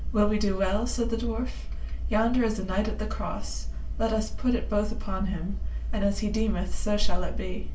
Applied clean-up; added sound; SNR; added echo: none; none; none; reverberation time 0.3 s.